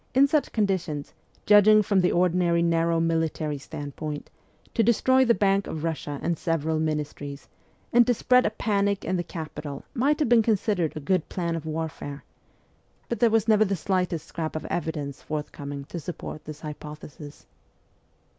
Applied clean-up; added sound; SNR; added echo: none; none; none; none.